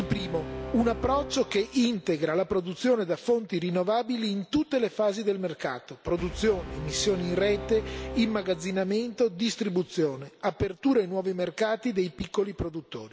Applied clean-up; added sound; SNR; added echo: none; Brass instrument; 14 dB; none.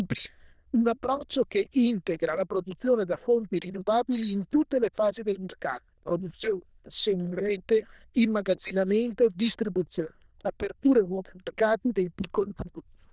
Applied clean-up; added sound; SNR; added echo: neural diffusion model UNIVERSE++.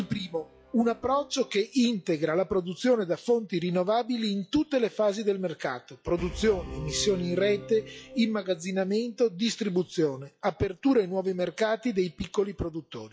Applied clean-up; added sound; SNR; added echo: classical method log-MMSE.